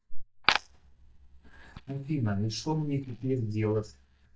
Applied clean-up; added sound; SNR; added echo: neural mask model DeepFilterNet 3.